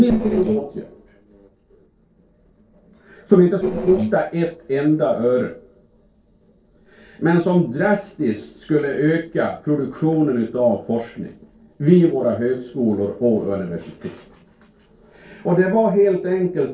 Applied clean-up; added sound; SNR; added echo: neural separator model SepFormer DNS4.